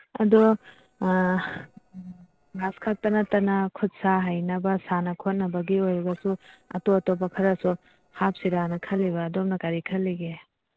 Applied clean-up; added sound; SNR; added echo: neural separator model SepFormer DNS4.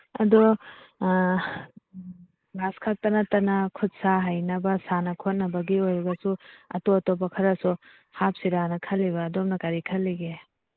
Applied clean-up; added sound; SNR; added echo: neural mask model Resemble Enhance denoiser.